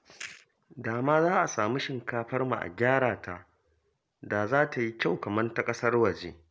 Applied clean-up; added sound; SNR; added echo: none; none; none; none.